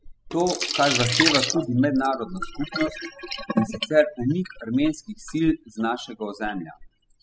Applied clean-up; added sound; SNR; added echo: classical method spectral subtraction.